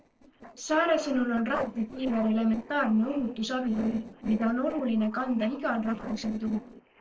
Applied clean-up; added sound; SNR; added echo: neural separator model SepFormer DNS4.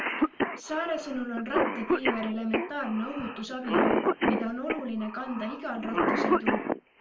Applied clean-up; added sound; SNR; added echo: none; Cough; -4 dB; reverberation time 0.2 s.